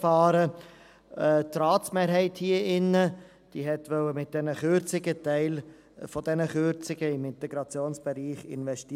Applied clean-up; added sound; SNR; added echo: none; none; none; none.